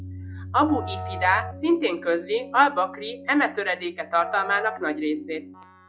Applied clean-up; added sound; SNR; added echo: classical method log-MMSE.